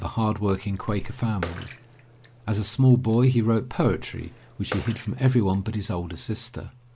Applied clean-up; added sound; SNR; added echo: none; Bathtub (filling or washing) / Water / Splash, splatter; 18 dB; none.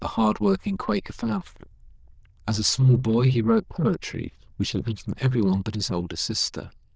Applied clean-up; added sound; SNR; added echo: neural diffusion model UNIVERSE++.